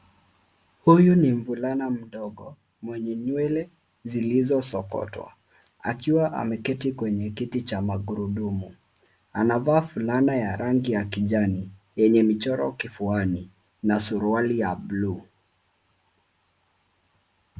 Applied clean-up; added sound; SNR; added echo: none; none; none; none.